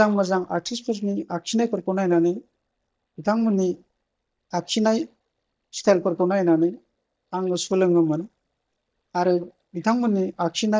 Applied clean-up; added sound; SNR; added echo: neural mask model DeepFilterNet 3.